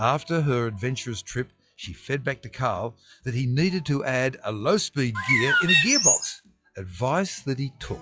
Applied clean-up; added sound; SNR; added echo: classical method log-MMSE.